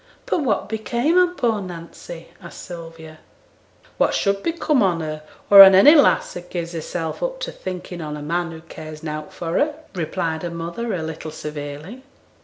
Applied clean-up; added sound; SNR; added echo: none; none; none; none.